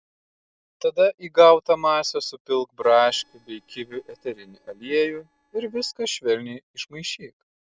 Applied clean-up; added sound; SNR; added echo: neural separator model SepFormer DNS4.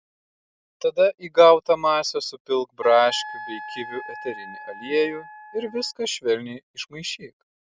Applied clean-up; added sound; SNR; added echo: none; Wind instrument, woodwind instrument; 14 dB; none.